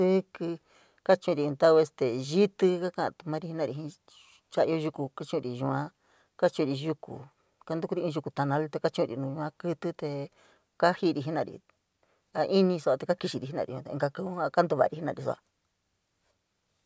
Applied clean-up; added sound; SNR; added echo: none; none; none; none.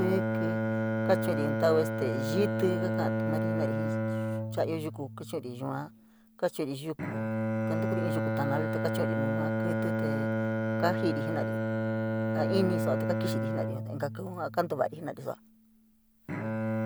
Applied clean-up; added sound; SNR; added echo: none; Bowed string instrument; -3 dB; none.